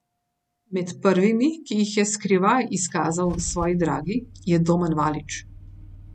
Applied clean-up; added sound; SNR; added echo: none; Idling / Engine starting / Car; 19 dB; none.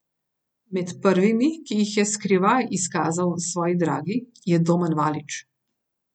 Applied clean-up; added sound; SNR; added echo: none; none; none; none.